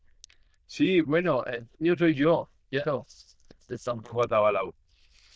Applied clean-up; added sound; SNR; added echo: neural diffusion model UNIVERSE++.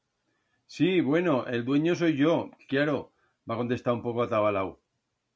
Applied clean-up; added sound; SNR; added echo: none; none; none; none.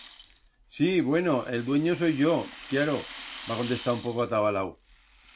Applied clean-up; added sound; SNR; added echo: none; Rattle (instrument); 14 dB; none.